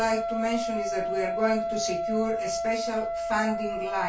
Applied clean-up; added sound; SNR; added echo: none; Wind instrument, woodwind instrument; 0 dB; reverberation time 0.2 s.